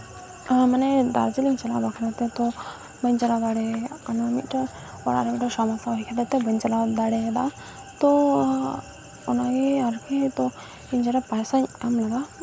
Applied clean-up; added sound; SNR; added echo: none; none; none; none.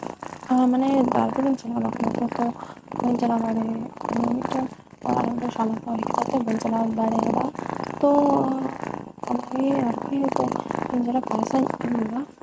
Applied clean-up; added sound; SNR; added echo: neural mask model RNNoise.